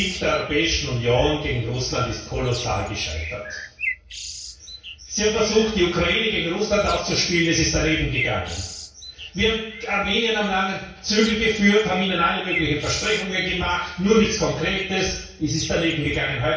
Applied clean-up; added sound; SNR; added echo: none; Bird; 14 dB; reverberation time 0.6 s.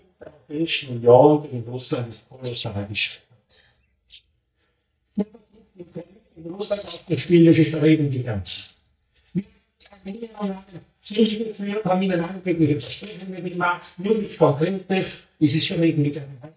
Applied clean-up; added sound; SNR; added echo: neural mask model DeepFilterNet 3.